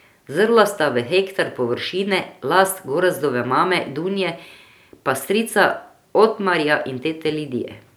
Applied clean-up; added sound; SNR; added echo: none; none; none; none.